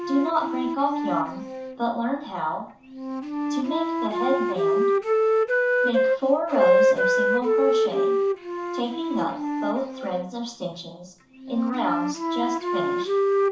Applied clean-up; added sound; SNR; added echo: none; Wind instrument, woodwind instrument; -4 dB; reverberation time 0.9 s.